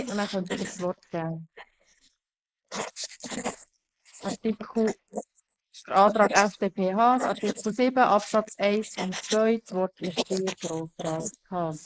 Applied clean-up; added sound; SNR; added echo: neural mask model Resemble Enhance denoiser.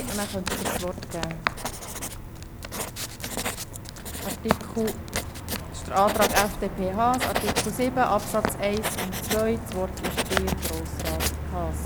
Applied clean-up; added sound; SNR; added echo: none; Writing; 1 dB; none.